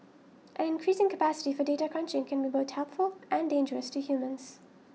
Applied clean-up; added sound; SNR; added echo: none; none; none; none.